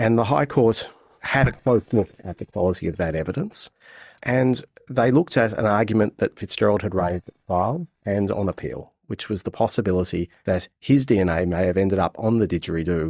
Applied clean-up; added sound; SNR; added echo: neural mask model DeepFilterNet 3.